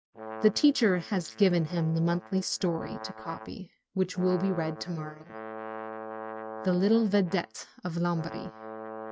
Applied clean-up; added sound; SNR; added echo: neural mask model RNNoise.